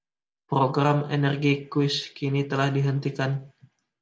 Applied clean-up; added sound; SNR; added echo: none; none; none; none.